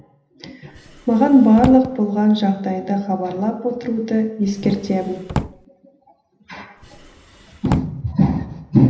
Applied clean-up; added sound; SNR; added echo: none; Drawer open or close; 10 dB; reverberation time 0.9 s.